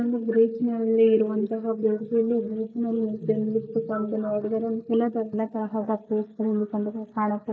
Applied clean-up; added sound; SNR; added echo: neural mask model Resemble Enhance denoiser.